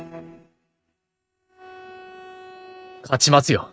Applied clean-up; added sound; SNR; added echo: neural mask model RNNoise.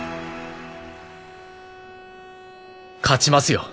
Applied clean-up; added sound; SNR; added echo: none; Bowed string instrument; 19 dB; none.